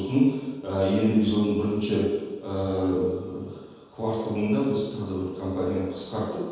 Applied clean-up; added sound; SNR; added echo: none; none; none; reverberation time 1.2 s.